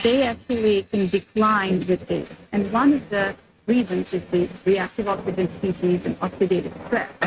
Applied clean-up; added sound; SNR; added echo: neural mask model RNNoise.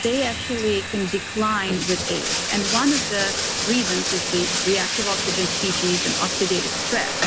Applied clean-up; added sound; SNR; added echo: none; Bathtub (filling or washing); 0 dB; none.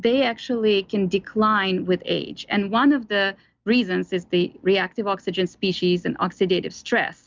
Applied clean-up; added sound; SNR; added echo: none; none; none; none.